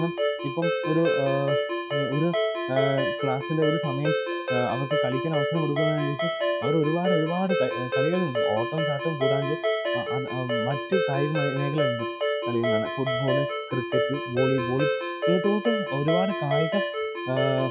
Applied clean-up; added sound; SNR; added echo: classical method log-MMSE.